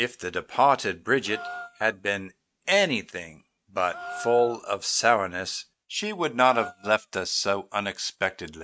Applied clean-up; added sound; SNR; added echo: neural mask model RNNoise.